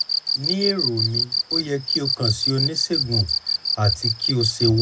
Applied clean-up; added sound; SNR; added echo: none; Cricket; 0 dB; reverberation time 0.2 s.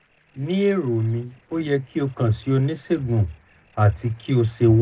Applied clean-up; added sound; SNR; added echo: neural separator model SepFormer DNS4.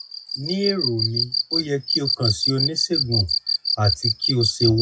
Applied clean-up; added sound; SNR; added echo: classical method WPE with log-MMSE.